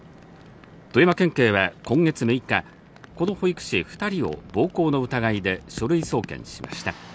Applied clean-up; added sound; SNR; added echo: none; none; none; none.